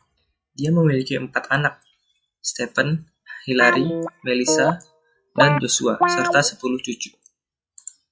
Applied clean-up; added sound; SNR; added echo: classical method log-MMSE.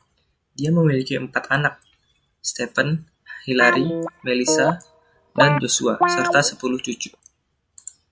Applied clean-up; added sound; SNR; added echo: none; Guitar; 1 dB; none.